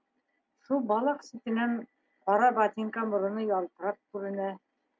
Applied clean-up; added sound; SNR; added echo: none; none; none; none.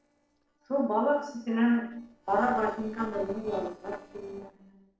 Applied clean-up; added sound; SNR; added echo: neural separator model SepFormer DNS4.